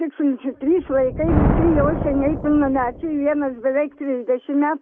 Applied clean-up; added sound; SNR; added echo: none; Thunder; 5 dB; none.